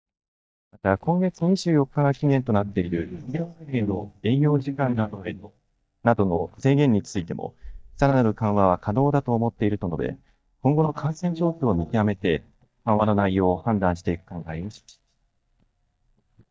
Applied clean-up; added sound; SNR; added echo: neural mask model DeepFilterNet 3.